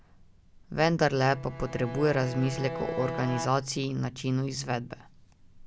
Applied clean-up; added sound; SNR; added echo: none; Bowed string instrument; 9 dB; none.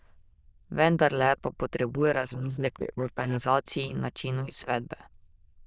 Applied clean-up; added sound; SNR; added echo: neural diffusion model UNIVERSE++.